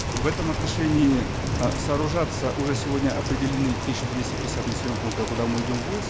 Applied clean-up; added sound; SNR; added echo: none; Rain; 2 dB; none.